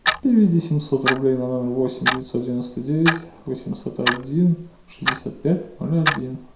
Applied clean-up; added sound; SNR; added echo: none; Clock; 5 dB; reverberation time 0.6 s.